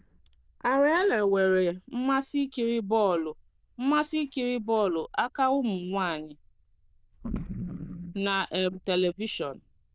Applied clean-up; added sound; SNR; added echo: neural diffusion model UNIVERSE++.